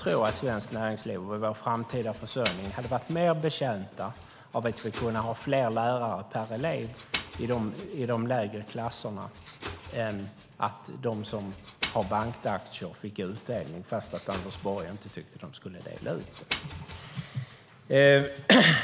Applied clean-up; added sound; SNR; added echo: none; Engine; 15 dB; none.